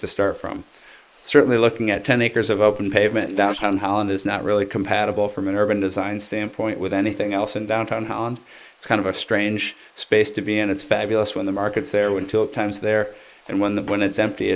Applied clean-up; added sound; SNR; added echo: neural mask model Resemble Enhance denoiser.